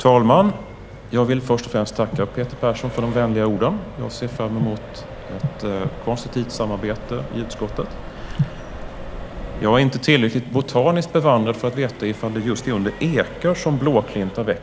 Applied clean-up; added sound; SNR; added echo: none; Accelerating, revving, vroom; 14 dB; none.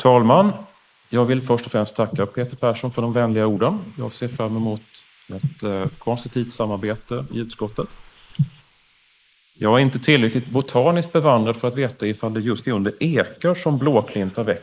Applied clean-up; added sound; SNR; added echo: neural mask model Resemble Enhance denoiser.